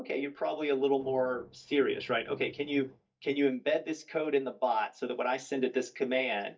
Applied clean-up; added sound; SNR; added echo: neural mask model DeepFilterNet 3.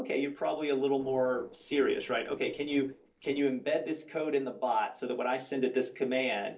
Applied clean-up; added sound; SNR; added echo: neural separator model SepFormer DNS4.